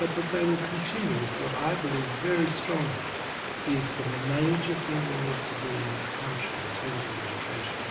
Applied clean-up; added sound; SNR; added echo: none; Stream; 2 dB; reverberation time 1.2 s.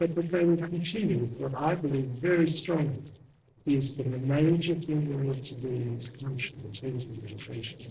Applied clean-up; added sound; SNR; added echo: neural separator model SepFormer DNS4.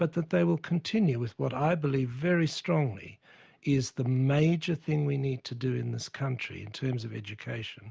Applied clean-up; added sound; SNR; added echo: none; none; none; none.